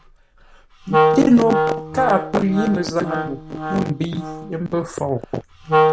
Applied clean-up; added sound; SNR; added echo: none; Wind instrument, woodwind instrument; 2 dB; none.